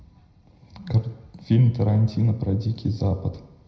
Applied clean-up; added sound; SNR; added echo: none; none; none; reverberation time 0.7 s.